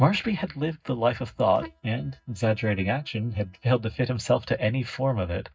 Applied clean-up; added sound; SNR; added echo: neural mask model DeepFilterNet 3.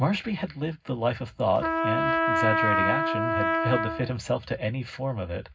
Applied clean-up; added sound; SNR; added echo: none; Trumpet; 0 dB; reverberation time 0.4 s.